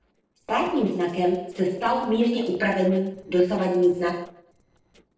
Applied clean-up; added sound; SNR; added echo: neural separator model SepFormer DNS4.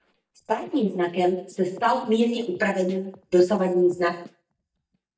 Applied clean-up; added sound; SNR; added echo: neural mask model DeepFilterNet 3.